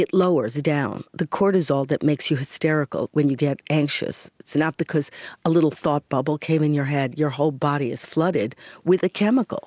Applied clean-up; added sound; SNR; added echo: none; none; none; none.